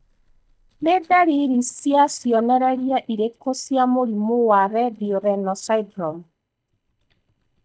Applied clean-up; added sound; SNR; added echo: neural mask model DeepFilterNet 3.